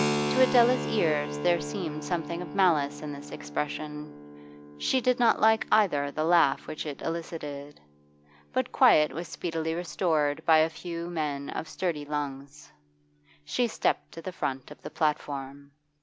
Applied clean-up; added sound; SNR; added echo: none; Keyboard (musical); 10 dB; none.